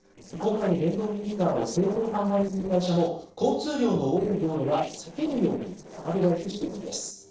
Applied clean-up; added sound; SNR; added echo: neural separator model SepFormer DNS4.